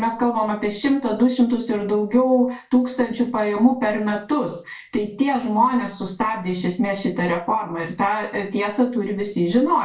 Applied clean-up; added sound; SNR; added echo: none; none; none; reverberation time 0.2 s.